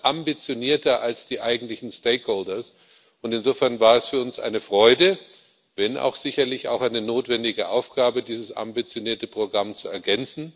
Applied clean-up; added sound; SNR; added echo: none; none; none; none.